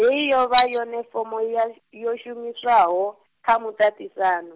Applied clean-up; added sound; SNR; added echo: none; Cutlery, silverware; 12 dB; none.